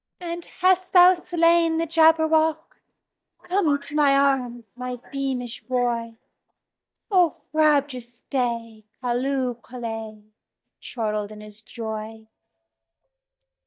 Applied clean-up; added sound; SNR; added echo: neural mask model DeepFilterNet 3.